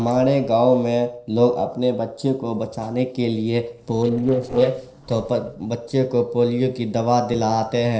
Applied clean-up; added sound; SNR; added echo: neural separator model SepFormer DNS4.